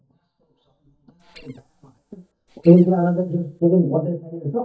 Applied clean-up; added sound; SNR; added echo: neural mask model DeepFilterNet 3.